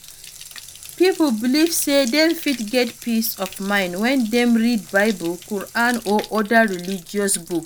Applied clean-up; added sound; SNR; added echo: none; Bathtub (filling or washing); 18 dB; none.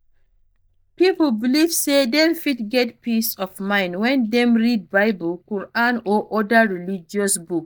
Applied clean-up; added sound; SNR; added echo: neural mask model DeepFilterNet 3.